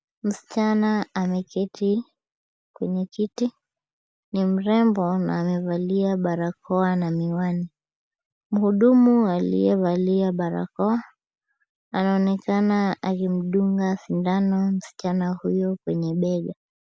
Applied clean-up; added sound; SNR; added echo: none; none; none; none.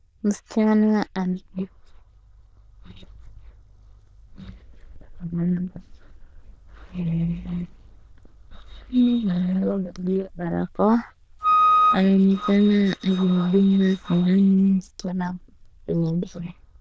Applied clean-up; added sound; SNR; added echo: neural diffusion model UNIVERSE++.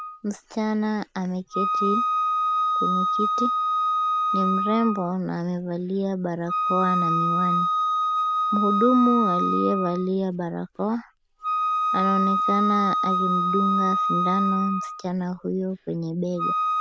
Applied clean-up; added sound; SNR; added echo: none; Wind instrument, woodwind instrument; -1 dB; none.